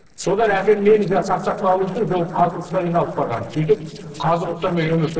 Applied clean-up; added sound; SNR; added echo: neural separator model SepFormer DNS4.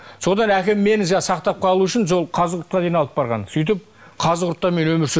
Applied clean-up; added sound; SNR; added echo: none; none; none; none.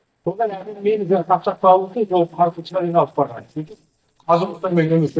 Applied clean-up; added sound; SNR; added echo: neural mask model DeepFilterNet 3.